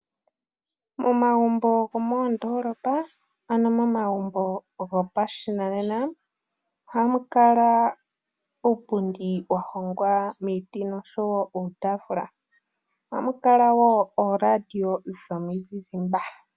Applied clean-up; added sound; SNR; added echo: none; none; none; none.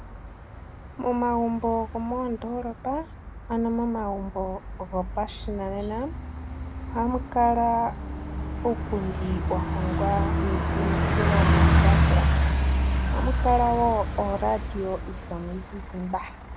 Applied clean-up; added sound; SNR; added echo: none; Bus; -2 dB; none.